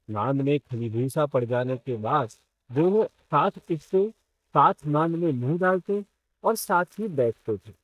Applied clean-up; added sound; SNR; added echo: neural mask model DeepFilterNet 3.